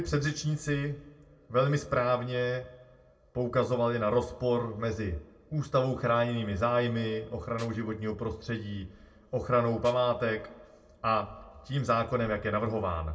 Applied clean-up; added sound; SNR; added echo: none; Tools; 20 dB; reverberation time 0.2 s.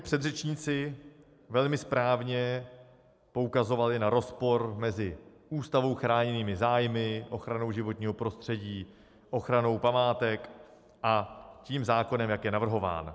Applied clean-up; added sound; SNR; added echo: none; none; none; none.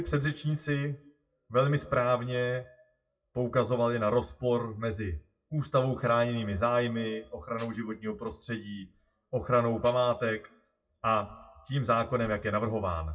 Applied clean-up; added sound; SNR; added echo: classical method WPE with log-MMSE.